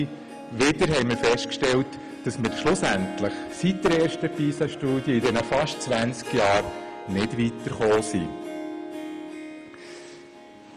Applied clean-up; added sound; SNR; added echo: none; Harp; 10 dB; none.